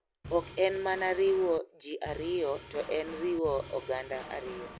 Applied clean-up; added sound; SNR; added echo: none; Drum kit; 13 dB; none.